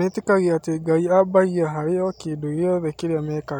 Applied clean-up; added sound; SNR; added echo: none; none; none; none.